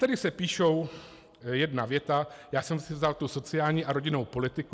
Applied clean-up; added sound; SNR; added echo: none; none; none; none.